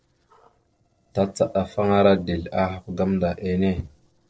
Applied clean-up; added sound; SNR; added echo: neural separator model SepFormer DNS4.